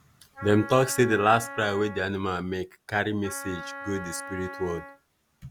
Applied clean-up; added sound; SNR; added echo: none; Wind instrument, woodwind instrument; 13 dB; none.